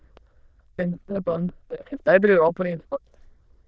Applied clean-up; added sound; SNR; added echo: neural diffusion model UNIVERSE++.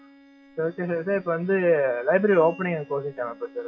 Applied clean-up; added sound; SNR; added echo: classical method log-MMSE.